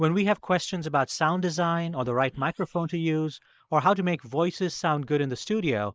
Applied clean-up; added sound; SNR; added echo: neural mask model Resemble Enhance denoiser.